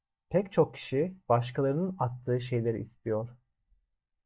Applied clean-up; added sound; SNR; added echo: neural mask model DeepFilterNet 3.